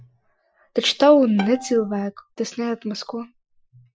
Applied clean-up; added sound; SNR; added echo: classical method Wiener filter.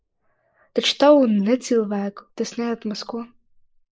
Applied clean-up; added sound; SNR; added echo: neural mask model Resemble Enhance denoiser.